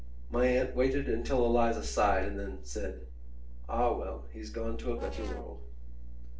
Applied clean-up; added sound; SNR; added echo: neural separator model SepFormer DNS4.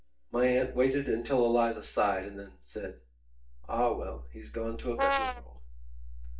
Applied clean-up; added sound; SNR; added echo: neural mask model DeepFilterNet 3.